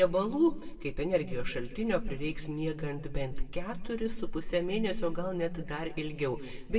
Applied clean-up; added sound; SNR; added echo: none; none; none; reverberation time 1.0 s.